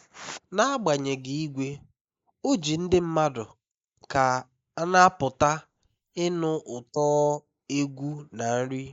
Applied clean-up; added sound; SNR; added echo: neural mask model Resemble Enhance denoiser.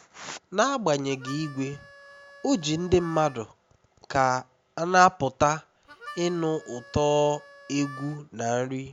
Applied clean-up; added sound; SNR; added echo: none; Harmonica; 20 dB; none.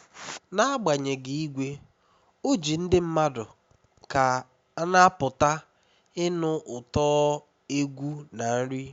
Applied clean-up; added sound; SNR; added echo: none; none; none; none.